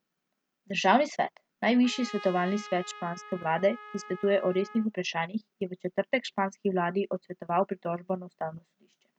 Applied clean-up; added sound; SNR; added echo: none; Trumpet; 16 dB; none.